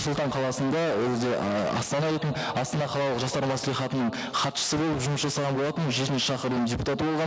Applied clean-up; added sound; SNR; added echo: none; none; none; none.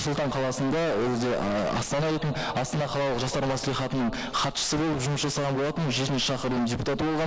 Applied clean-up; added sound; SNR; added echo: neural mask model Resemble Enhance denoiser.